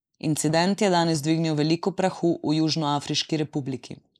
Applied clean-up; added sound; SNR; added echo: neural mask model Resemble Enhance denoiser.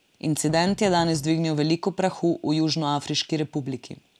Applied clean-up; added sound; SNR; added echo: none; Knock; 19 dB; none.